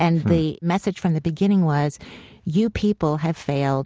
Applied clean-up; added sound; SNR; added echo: none; none; none; none.